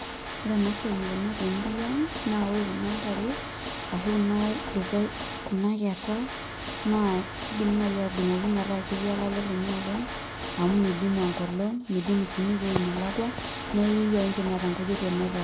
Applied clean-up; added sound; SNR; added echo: none; Water / Mechanisms; 7 dB; none.